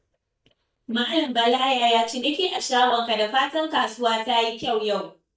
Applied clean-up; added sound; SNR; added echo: neural mask model DeepFilterNet 3.